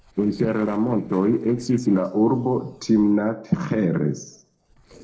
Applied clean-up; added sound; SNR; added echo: neural separator model SepFormer DNS4.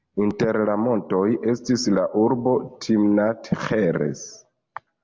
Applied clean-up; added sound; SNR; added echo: none; none; none; none.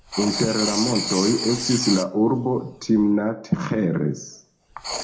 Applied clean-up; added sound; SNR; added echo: none; Writing; 8 dB; reverberation time 0.3 s.